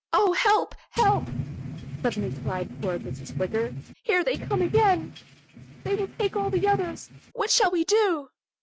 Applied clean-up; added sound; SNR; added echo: neural mask model RNNoise.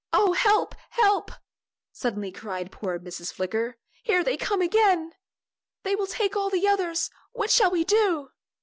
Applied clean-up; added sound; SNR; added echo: none; none; none; none.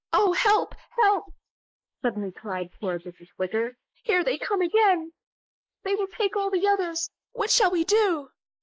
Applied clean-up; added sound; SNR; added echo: neural mask model Resemble Enhance denoiser.